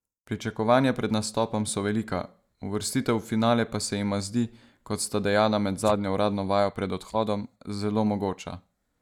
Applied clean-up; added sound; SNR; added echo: neural mask model DeepFilterNet 3.